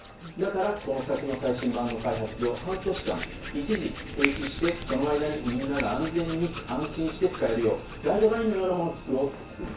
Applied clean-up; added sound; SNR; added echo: none; Hands; 10 dB; reverberation time 0.3 s.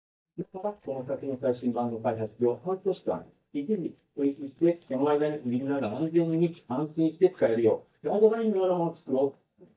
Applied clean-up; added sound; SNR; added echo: neural mask model DeepFilterNet 3.